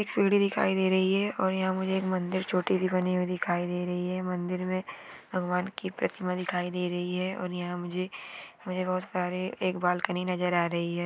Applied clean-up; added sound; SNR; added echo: none; none; none; none.